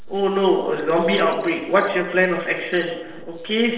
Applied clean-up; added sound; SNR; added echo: neural separator model SepFormer DNS4.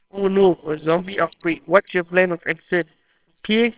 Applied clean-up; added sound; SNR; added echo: neural separator model SepFormer WHAMR!.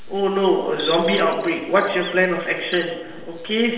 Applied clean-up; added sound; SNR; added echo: none; Bird; 15 dB; reverberation time 1.1 s.